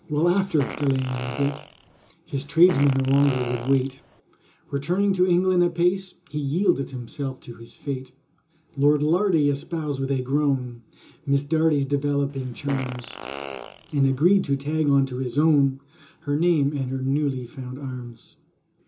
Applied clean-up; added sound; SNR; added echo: none; Fart; 13 dB; reverberation time 0.2 s.